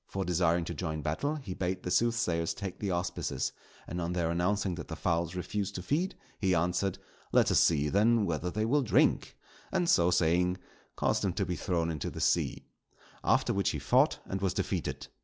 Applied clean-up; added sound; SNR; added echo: none; none; none; none.